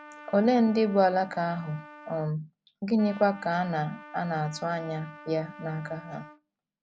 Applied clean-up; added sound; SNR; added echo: none; Trumpet; 19 dB; none.